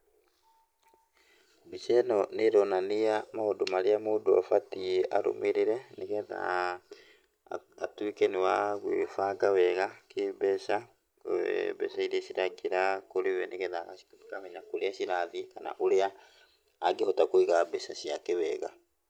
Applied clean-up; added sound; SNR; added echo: none; none; none; none.